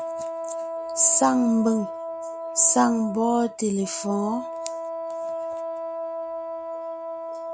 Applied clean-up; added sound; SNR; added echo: none; Wind instrument, woodwind instrument; 7 dB; none.